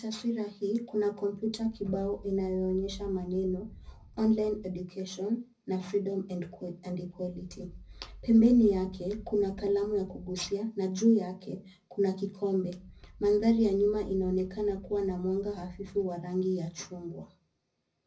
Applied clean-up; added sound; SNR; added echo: none; Thunder / Wind; 18 dB; reverberation time 0.4 s.